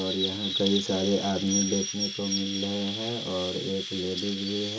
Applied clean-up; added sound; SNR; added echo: none; Chirp, tweet; 4 dB; reverberation time 0.2 s.